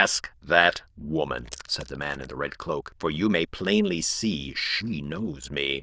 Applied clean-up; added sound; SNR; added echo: neural diffusion model UNIVERSE++.